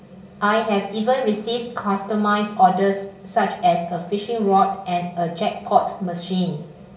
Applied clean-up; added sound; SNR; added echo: none; none; none; reverberation time 0.8 s.